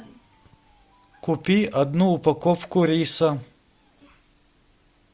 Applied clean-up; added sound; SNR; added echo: none; none; none; none.